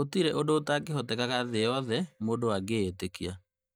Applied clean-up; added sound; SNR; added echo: neural mask model DeepFilterNet 3.